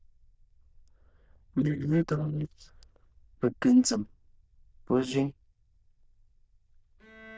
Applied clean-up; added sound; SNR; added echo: neural diffusion model UNIVERSE++.